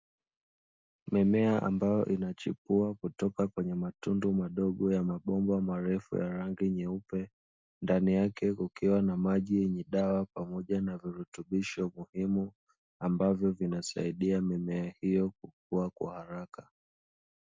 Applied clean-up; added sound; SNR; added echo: none; none; none; none.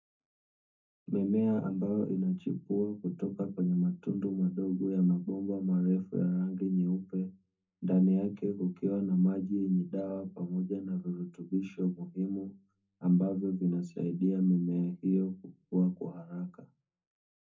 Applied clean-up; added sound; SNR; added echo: none; none; none; reverberation time 0.3 s.